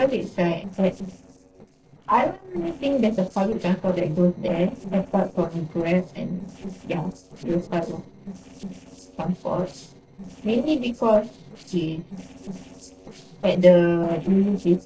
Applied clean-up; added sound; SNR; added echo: neural separator model SepFormer DNS4.